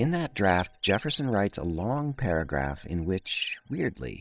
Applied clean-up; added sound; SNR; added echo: neural mask model DeepFilterNet 3.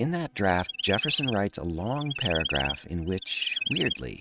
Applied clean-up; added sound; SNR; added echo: neural mask model RNNoise.